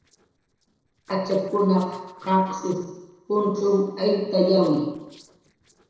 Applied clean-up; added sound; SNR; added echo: neural separator model SepFormer DNS4.